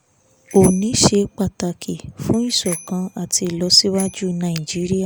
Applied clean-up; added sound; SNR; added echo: none; Bicycle bell; 18 dB; none.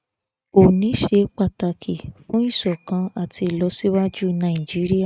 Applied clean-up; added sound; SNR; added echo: neural mask model RNNoise.